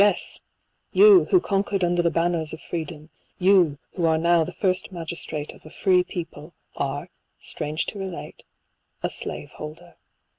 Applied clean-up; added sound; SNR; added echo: none; none; none; none.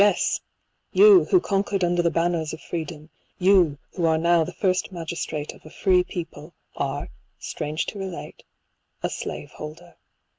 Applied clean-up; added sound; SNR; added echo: none; Bass drum; 11 dB; none.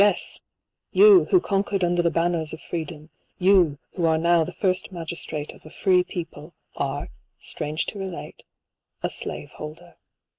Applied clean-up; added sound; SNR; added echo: neural mask model Resemble Enhance denoiser.